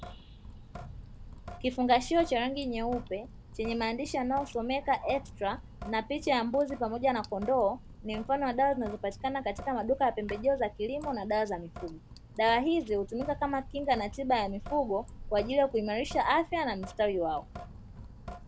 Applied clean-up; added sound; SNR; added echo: none; Drip / Sink (filling or washing); 14 dB; none.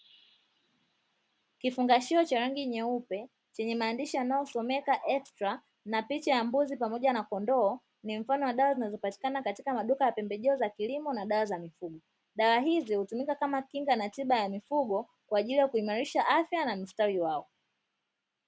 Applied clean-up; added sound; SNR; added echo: none; none; none; none.